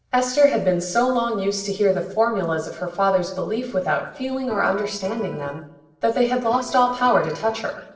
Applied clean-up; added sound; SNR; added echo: neural separator model SepFormer DNS4.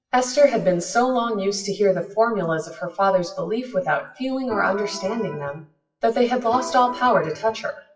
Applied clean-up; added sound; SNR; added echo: classical method WPE with log-MMSE.